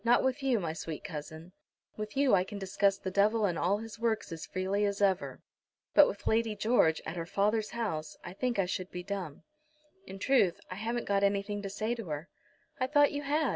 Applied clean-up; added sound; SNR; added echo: none; none; none; none.